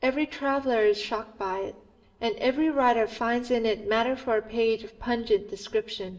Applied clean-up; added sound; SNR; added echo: none; none; none; reverberation time 2.3 s.